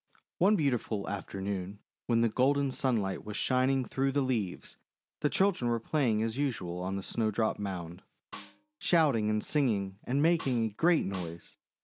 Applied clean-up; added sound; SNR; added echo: none; Snare drum; 17 dB; none.